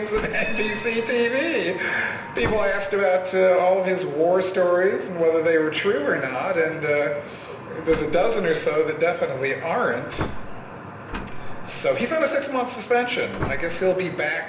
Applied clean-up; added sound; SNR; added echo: none; Slam; 10 dB; reverberation time 0.9 s.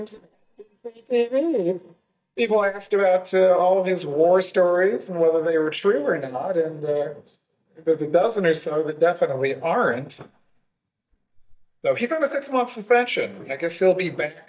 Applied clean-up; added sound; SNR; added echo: neural mask model DeepFilterNet 3.